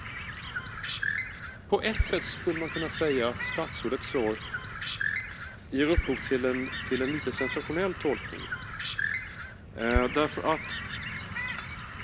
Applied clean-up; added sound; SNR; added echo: none; Bird; 3 dB; none.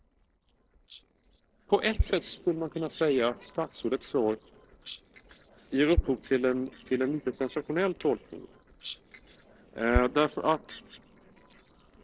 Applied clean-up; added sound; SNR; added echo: neural separator model SepFormer DNS4.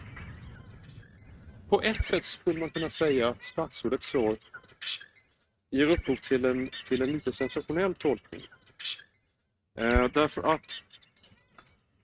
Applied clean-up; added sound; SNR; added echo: neural mask model RNNoise.